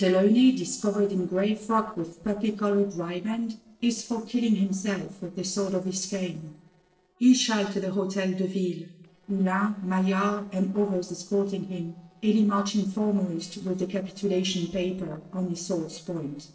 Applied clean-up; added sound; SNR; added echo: neural separator model SepFormer DNS4.